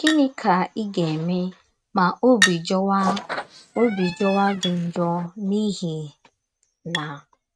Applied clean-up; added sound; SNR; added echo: neural mask model RNNoise.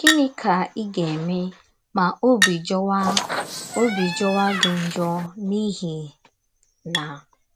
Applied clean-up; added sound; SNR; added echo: none; Chink, clink + Squeak; 5 dB; none.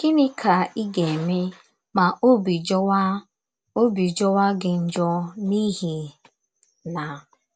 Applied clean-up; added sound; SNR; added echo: none; none; none; none.